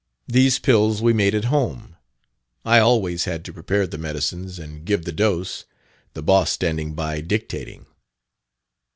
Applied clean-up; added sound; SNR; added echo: none; none; none; none.